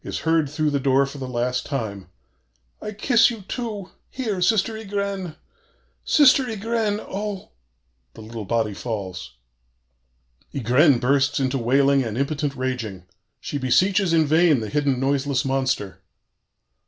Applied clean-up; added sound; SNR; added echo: none; none; none; none.